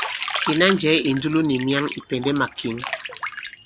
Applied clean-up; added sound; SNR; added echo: none; Bathtub (filling or washing); 8 dB; none.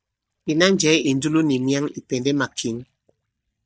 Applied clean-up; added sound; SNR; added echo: neural mask model DeepFilterNet 3.